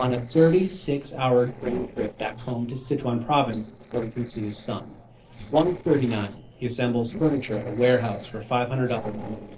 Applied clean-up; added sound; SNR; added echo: neural separator model SepFormer DNS4.